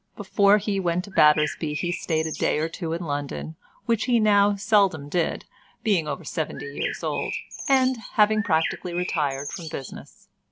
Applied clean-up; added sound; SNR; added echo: none; Bird; 9 dB; none.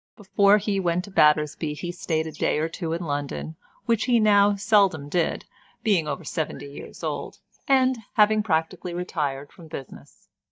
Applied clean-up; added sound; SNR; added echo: neural mask model DeepFilterNet 3.